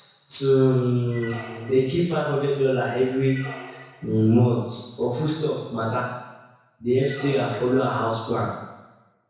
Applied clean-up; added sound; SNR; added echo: none; Squeak; 19 dB; reverberation time 1.0 s.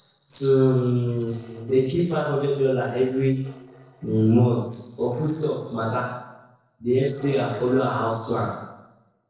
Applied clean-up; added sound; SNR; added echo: neural separator model SepFormer DNS4.